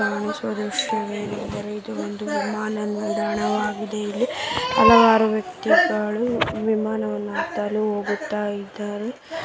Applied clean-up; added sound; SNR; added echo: none; none; none; none.